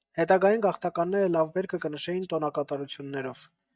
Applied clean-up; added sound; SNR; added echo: neural mask model DeepFilterNet 3.